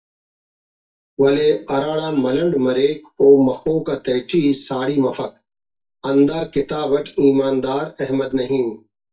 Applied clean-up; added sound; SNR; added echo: neural mask model DeepFilterNet 3.